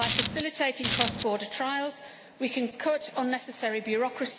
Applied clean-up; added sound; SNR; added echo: none; Coin (dropping); -1 dB; none.